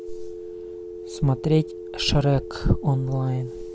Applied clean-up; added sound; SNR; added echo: none; Telephone; 12 dB; none.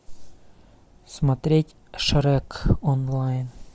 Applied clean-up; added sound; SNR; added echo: none; none; none; none.